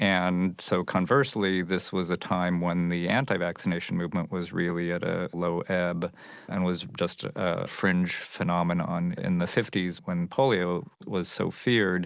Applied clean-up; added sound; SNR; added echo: none; none; none; none.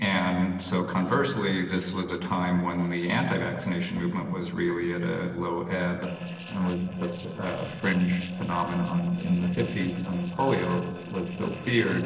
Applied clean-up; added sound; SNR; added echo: neural separator model SepFormer DNS4.